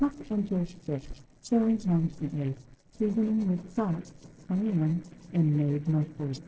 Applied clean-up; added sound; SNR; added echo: neural separator model SepFormer DNS4.